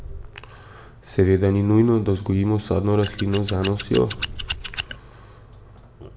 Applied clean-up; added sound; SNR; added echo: none; Scissors; 4 dB; reverberation time 1.6 s.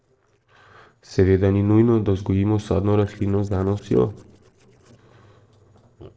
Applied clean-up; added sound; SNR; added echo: neural separator model SepFormer DNS4.